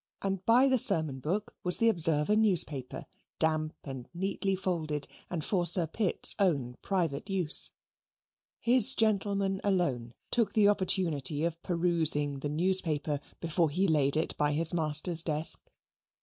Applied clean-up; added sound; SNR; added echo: none; none; none; none.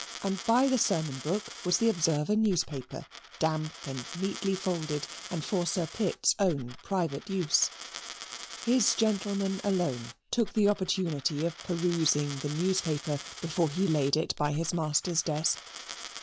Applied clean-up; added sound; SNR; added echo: none; Coin (dropping); 14 dB; none.